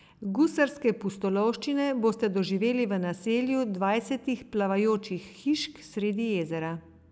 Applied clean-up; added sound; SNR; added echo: none; none; none; none.